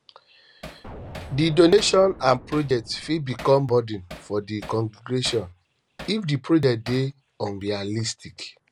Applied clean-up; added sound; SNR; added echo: none; Hammer + Explosion; 18 dB; none.